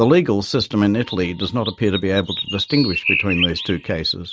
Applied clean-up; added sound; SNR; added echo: neural mask model RNNoise.